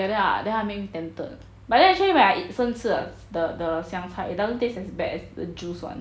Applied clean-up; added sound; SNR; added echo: none; none; none; none.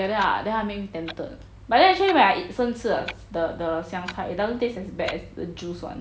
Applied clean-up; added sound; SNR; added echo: none; Clock; 19 dB; none.